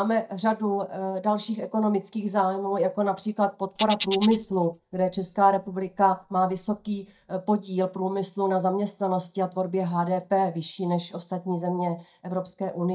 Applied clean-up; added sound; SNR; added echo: neural mask model DeepFilterNet 3.